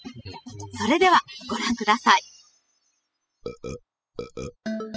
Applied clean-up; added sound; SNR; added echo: classical method spectral subtraction.